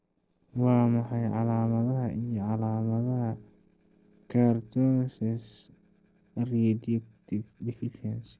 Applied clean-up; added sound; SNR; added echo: neural separator model SepFormer DNS4.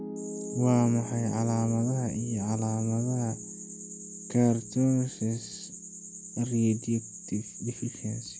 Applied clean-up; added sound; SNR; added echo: none; Piano; 14 dB; none.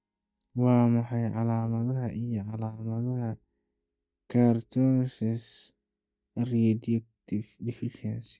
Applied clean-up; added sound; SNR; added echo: neural mask model DeepFilterNet 3.